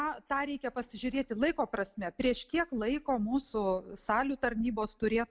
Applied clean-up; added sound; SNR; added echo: none; none; none; none.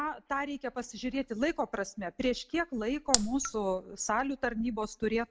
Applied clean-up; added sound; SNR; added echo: none; Raindrop; -2 dB; none.